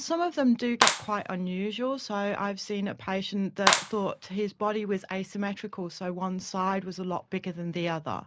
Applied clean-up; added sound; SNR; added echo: none; Clapping; 0 dB; none.